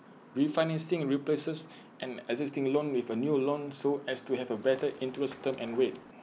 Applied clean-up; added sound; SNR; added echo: none; Run; 20 dB; none.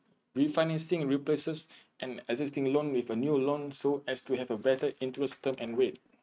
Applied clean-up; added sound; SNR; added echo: neural mask model RNNoise.